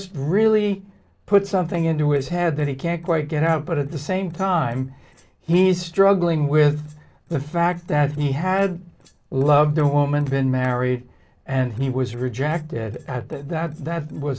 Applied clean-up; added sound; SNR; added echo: neural separator model SepFormer DNS4.